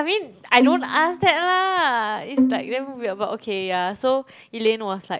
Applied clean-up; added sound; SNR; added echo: none; Bowed string instrument; 3 dB; none.